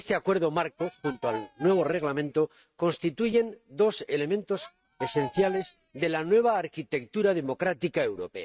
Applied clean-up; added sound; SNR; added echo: neural mask model RNNoise.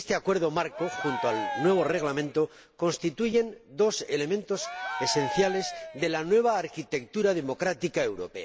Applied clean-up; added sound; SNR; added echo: none; Cheering; 7 dB; none.